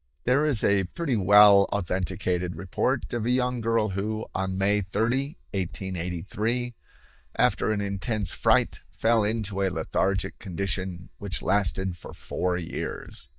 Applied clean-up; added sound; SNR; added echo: neural mask model DeepFilterNet 3.